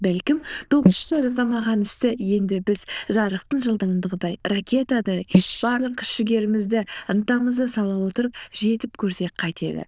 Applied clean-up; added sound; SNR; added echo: neural diffusion model UNIVERSE++.